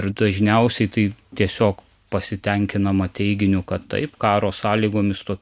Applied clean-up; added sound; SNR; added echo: none; none; none; none.